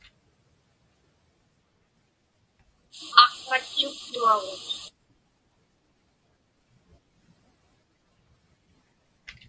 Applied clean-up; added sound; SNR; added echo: none; none; none; none.